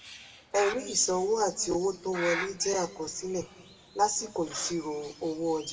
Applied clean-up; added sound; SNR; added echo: none; Bird; 12 dB; reverberation time 1.8 s.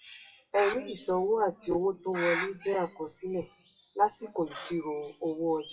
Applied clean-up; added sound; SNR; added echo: classical method WPE with log-MMSE.